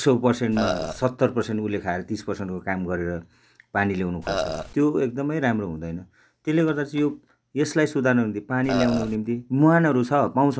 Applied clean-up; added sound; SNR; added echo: none; Burping, eructation; 4 dB; none.